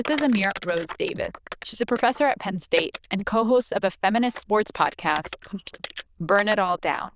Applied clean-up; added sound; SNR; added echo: neural diffusion model UNIVERSE++.